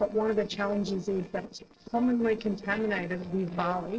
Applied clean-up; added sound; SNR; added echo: neural separator model SepFormer DNS4.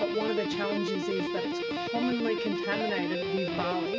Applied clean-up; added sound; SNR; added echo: none; Guitar; -1 dB; reverberation time 2.0 s.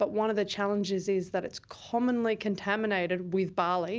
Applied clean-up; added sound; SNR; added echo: none; none; none; none.